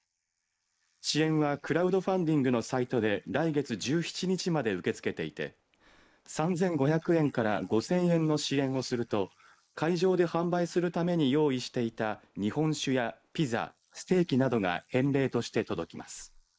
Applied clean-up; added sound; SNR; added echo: neural mask model Resemble Enhance denoiser.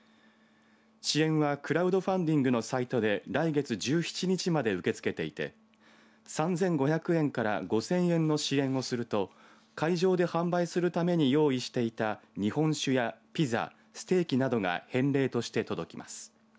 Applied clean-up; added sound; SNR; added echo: none; none; none; none.